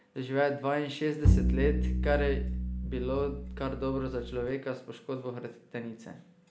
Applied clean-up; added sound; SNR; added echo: none; Bowed string instrument; -4 dB; none.